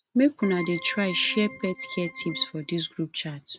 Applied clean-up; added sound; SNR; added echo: neural mask model RNNoise.